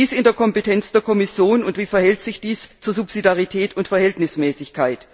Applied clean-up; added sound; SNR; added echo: none; none; none; none.